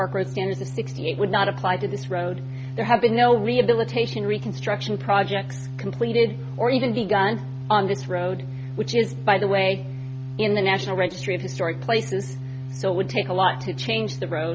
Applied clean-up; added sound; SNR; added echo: none; Organ; 8 dB; none.